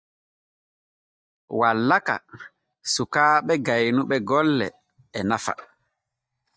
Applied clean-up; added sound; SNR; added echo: neural mask model DeepFilterNet 3.